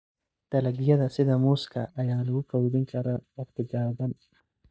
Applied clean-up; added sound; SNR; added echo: neural mask model DeepFilterNet 3.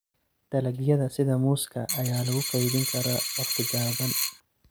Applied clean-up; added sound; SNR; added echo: none; Coin (dropping); 3 dB; none.